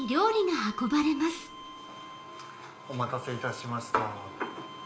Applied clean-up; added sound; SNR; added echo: none; Bowed string instrument; 16 dB; reverberation time 1.6 s.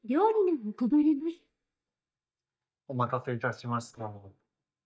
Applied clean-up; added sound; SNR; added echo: neural mask model DeepFilterNet 3.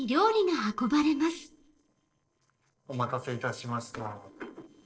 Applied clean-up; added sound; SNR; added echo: neural separator model SepFormer DNS4.